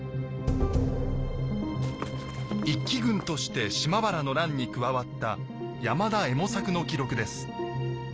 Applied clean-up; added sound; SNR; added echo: none; Walk, footsteps / Run; 14 dB; none.